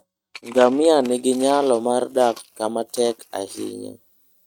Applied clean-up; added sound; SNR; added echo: neural mask model RNNoise.